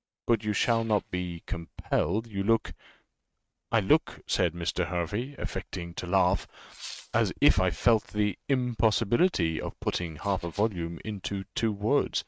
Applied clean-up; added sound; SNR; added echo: neural mask model RNNoise.